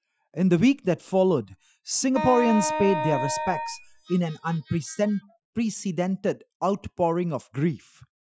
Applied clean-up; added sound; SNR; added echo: classical method Wiener filter.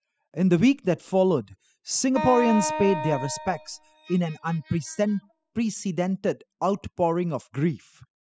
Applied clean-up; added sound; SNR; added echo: classical method spectral subtraction.